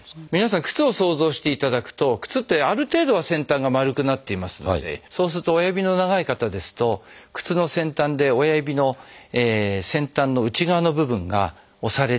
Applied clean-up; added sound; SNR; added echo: none; none; none; none.